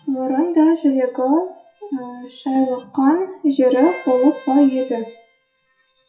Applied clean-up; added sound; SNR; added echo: classical method WPE with log-MMSE.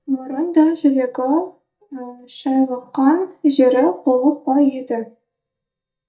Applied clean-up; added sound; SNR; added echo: neural mask model DeepFilterNet 3.